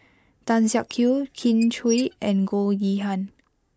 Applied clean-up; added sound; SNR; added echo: neural mask model Resemble Enhance denoiser.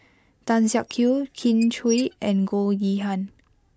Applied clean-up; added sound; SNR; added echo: none; Squeak / Dishes, pots, and pans; 19 dB; none.